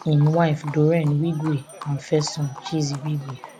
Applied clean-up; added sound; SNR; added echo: none; Livestock, farm animals, working animals; 18 dB; none.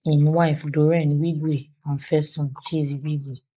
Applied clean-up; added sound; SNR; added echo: neural mask model Resemble Enhance denoiser.